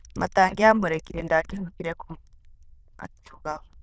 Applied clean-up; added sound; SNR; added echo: neural diffusion model UNIVERSE++.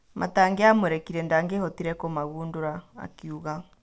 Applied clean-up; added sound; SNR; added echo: none; none; none; none.